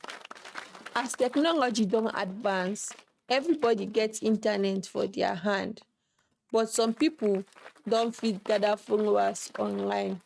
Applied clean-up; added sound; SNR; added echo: neural mask model RNNoise.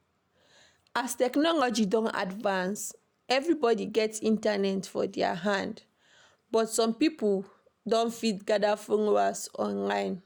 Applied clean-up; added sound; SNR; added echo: none; none; none; none.